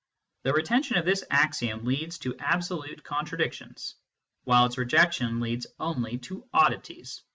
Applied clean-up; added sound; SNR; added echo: none; none; none; none.